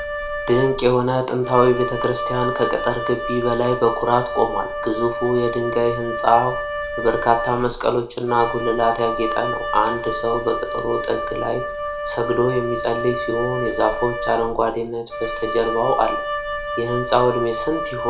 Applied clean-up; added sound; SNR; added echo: none; Wind instrument, woodwind instrument; 5 dB; reverberation time 0.4 s.